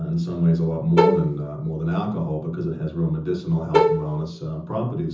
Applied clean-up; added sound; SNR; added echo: none; Bowed string instrument; -1 dB; reverberation time 0.6 s.